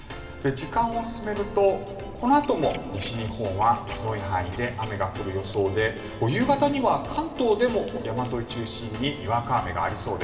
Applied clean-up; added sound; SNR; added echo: none; Cat; 19 dB; reverberation time 2.4 s.